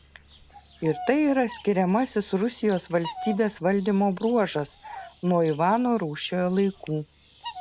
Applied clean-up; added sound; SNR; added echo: none; Bird vocalization, bird call, bird song; 17 dB; none.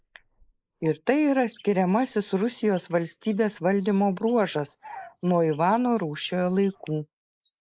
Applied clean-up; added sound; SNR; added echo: neural mask model Resemble Enhance denoiser.